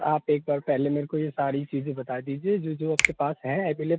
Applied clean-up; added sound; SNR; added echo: none; Finger snapping; 4 dB; none.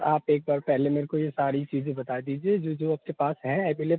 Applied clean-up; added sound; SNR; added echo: none; none; none; none.